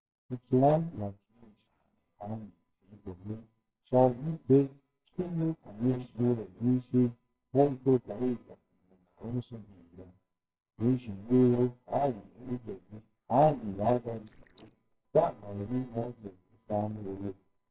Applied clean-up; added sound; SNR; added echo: neural separator model SepFormer WHAMR!.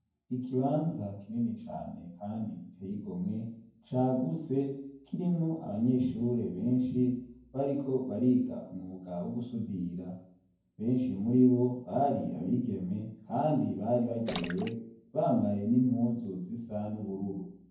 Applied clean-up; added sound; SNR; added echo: none; Splash, splatter; 14 dB; reverberation time 0.9 s.